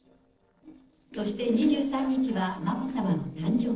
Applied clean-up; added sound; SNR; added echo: neural separator model SepFormer DNS4.